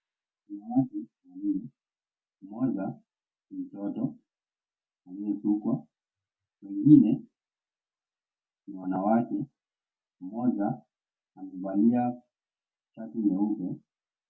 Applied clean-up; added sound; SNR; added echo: none; none; none; none.